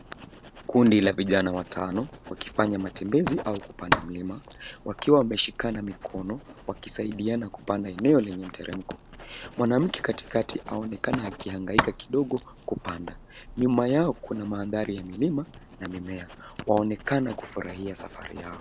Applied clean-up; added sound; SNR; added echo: none; Writing; 10 dB; none.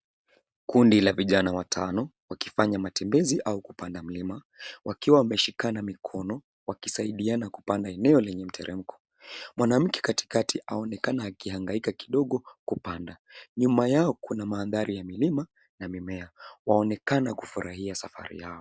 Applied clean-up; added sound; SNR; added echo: none; none; none; none.